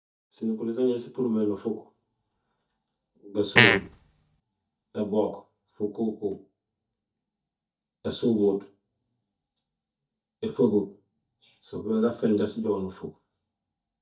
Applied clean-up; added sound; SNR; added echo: neural mask model DeepFilterNet 3.